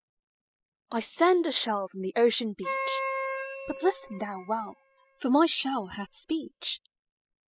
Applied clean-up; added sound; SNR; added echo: classical method spectral subtraction.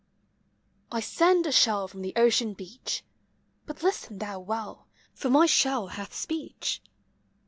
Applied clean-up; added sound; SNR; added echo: none; none; none; none.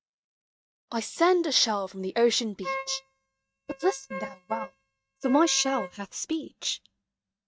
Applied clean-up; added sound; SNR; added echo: neural mask model RNNoise.